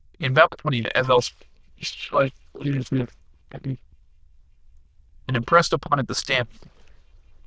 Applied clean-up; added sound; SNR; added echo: neural diffusion model UNIVERSE++.